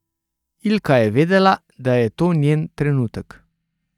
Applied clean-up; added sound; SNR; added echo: neural mask model DeepFilterNet 3.